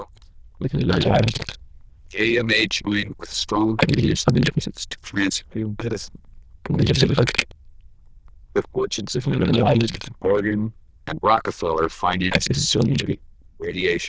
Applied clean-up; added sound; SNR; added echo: neural diffusion model UNIVERSE++.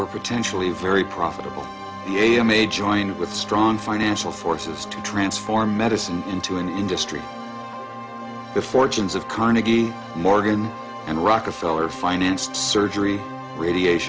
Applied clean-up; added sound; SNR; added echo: none; none; none; none.